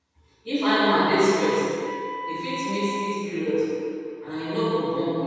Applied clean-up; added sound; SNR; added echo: none; Wind instrument, woodwind instrument; 11 dB; reverberation time 2.1 s.